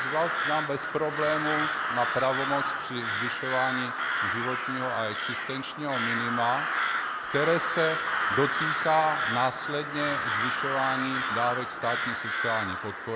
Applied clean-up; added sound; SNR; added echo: none; Crow; -1 dB; none.